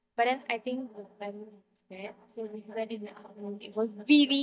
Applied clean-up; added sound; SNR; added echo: neural mask model DeepFilterNet 3.